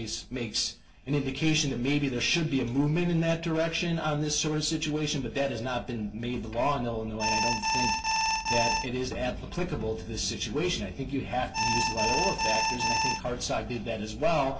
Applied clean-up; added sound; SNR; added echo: none; Alarm; -2 dB; reverberation time 0.2 s.